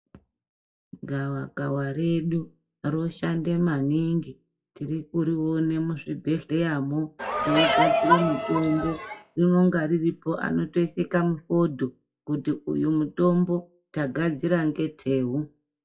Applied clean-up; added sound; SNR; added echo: classical method WPE with log-MMSE.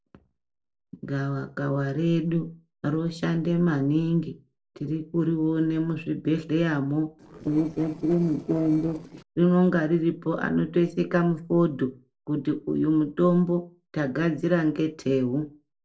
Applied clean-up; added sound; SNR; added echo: neural separator model SepFormer DNS4.